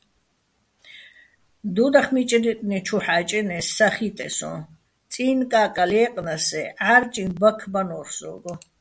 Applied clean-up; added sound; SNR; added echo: none; none; none; none.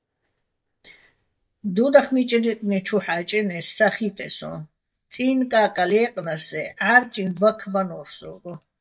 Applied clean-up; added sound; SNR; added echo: neural mask model DeepFilterNet 3.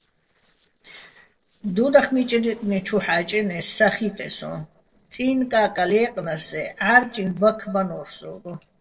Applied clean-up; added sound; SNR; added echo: neural separator model SepFormer DNS4.